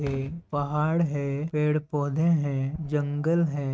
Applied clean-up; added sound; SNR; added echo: neural mask model RNNoise.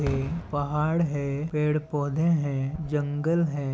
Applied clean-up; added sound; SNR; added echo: none; Fireworks; 15 dB; none.